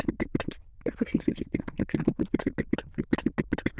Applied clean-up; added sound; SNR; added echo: neural diffusion model UNIVERSE++.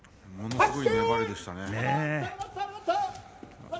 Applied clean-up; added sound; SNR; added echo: none; none; none; none.